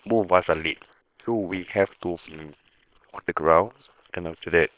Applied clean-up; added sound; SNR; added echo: neural separator model SepFormer WHAM!.